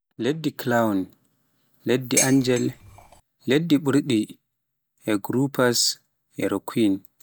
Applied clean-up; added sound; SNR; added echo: none; Dishes, pots, and pans; 5 dB; none.